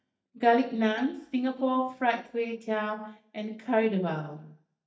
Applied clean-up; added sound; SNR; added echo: neural mask model DeepFilterNet 3.